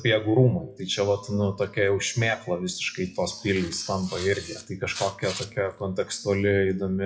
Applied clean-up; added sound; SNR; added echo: classical method WPE with log-MMSE.